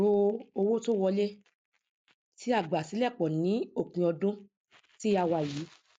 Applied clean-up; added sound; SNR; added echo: none; none; none; none.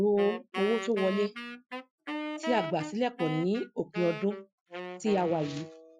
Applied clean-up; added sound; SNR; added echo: classical method Wiener filter.